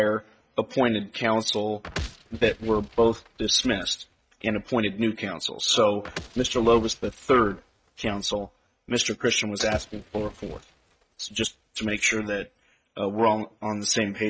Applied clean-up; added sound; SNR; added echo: neural mask model RNNoise.